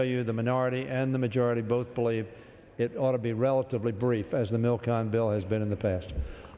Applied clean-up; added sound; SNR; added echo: none; none; none; none.